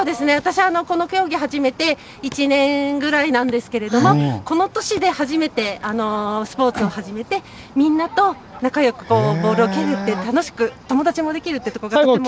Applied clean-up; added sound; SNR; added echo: none; none; none; none.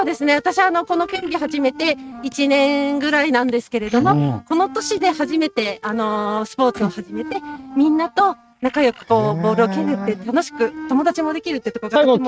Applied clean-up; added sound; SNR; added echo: neural mask model RNNoise.